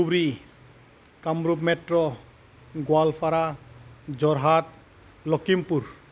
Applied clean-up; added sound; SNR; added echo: none; none; none; none.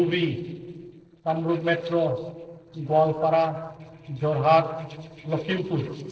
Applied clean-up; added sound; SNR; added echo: neural separator model SepFormer DNS4.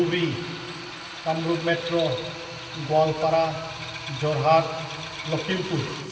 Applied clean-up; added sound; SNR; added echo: none; Drill; 11 dB; reverberation time 2.1 s.